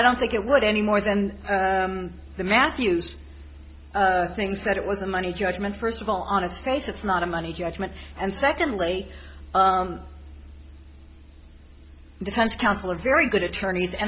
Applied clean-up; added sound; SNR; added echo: none; none; none; none.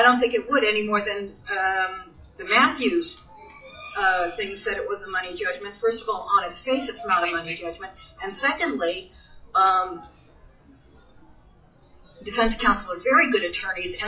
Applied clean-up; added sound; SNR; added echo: classical method WPE with log-MMSE.